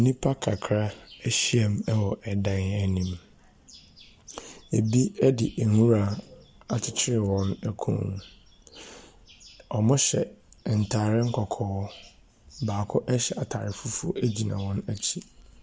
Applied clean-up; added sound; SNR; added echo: none; none; none; none.